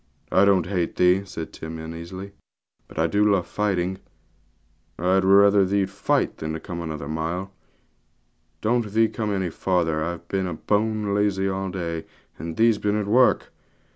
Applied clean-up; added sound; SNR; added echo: none; none; none; none.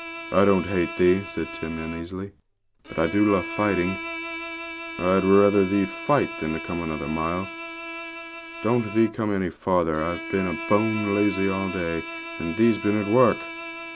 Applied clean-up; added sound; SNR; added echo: none; Bowed string instrument; 11 dB; none.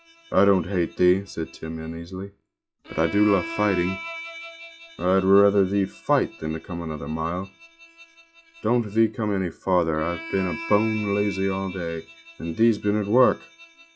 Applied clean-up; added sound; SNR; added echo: classical method log-MMSE.